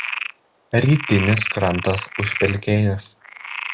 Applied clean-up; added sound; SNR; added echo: none; Frog; 8 dB; none.